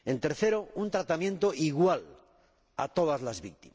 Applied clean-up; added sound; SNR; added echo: none; none; none; none.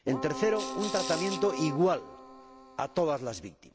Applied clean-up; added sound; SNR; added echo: none; Keyboard (musical) + Rattle / Rattle (instrument); 7 dB; none.